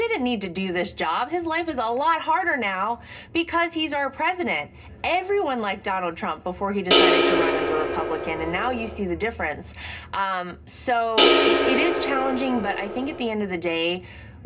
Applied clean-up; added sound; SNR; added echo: none; Crash cymbal; -4 dB; reverberation time 0.2 s.